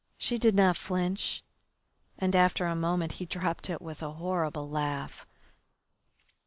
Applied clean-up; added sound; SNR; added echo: none; none; none; none.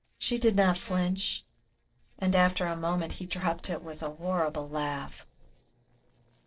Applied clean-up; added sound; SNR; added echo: neural separator model SepFormer DNS4.